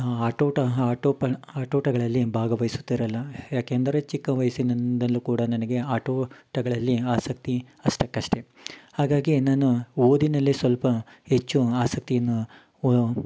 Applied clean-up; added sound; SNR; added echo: none; none; none; none.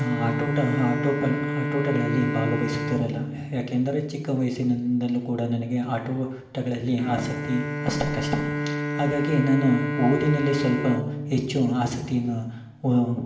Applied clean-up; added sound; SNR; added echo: none; Bowed string instrument; 5 dB; reverberation time 0.8 s.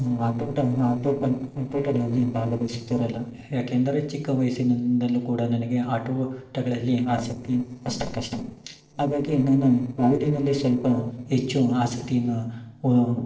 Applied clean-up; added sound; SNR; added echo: neural separator model SepFormer DNS4.